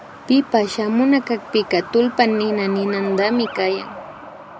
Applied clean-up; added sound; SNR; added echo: none; Truck; 14 dB; none.